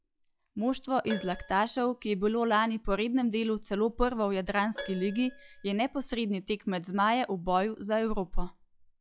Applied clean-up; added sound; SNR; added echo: classical method log-MMSE.